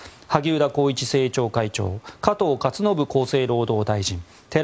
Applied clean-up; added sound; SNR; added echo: none; none; none; none.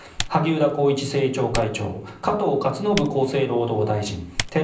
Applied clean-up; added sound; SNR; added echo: none; Typing; 13 dB; reverberation time 0.6 s.